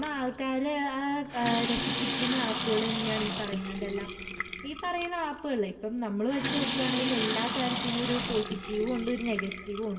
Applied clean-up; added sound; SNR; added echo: none; Sink (filling or washing) / Water tap, faucet; -1 dB; reverberation time 1.6 s.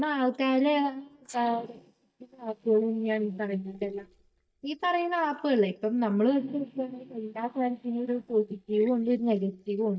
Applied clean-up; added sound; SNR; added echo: neural mask model DeepFilterNet 3.